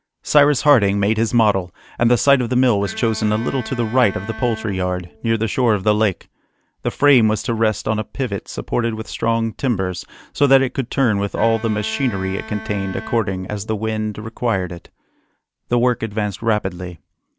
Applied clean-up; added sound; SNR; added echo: none; Bowed string instrument; 16 dB; none.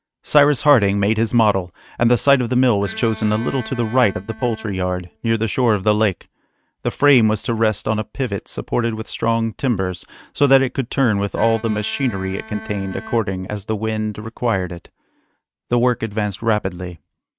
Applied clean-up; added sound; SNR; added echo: neural mask model RNNoise.